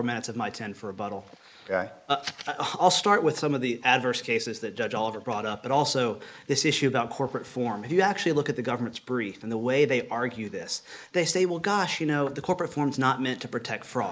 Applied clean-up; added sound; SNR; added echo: neural mask model Resemble Enhance denoiser.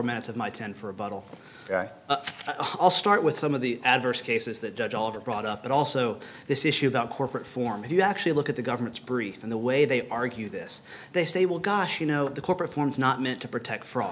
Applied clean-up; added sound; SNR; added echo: none; none; none; none.